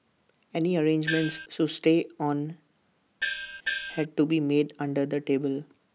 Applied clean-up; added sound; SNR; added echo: none; Gong; 4 dB; none.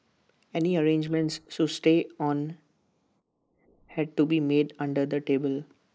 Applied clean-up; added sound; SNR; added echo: neural mask model Resemble Enhance denoiser.